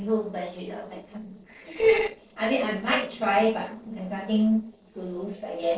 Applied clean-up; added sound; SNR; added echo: neural separator model SepFormer DNS4.